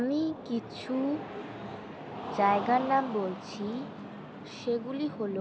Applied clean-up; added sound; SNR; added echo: none; Cheering; 12 dB; none.